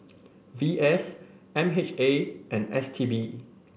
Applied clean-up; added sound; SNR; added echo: none; none; none; none.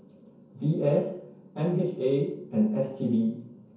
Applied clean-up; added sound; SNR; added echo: none; none; none; reverberation time 0.6 s.